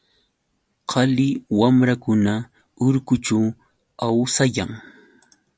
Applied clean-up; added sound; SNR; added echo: none; none; none; none.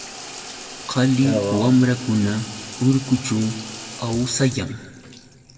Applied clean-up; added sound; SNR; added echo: none; Bathtub (filling or washing) / Water tap, faucet; 10 dB; reverberation time 1.7 s.